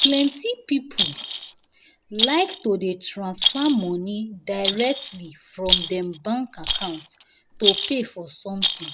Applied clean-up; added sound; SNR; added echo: none; Rattle; 1 dB; none.